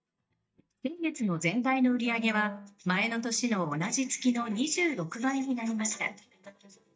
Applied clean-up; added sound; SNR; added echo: neural mask model DeepFilterNet 3.